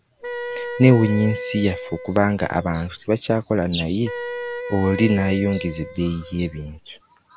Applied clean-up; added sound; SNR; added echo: none; Wind instrument, woodwind instrument; 10 dB; none.